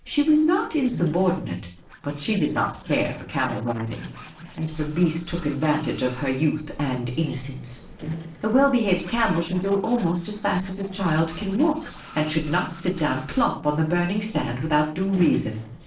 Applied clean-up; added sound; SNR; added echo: neural separator model SepFormer DNS4.